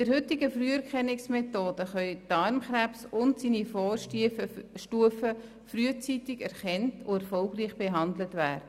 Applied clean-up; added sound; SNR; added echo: none; none; none; none.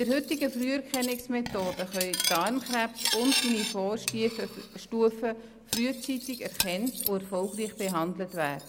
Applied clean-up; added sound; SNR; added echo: none; Cutlery, silverware; 6 dB; none.